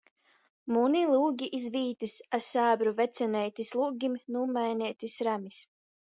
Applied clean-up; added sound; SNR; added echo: none; none; none; none.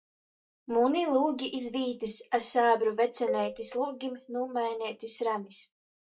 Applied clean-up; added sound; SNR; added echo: neural mask model DeepFilterNet 3.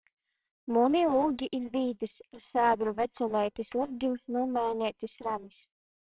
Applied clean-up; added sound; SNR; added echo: neural separator model SepFormer WHAMR!.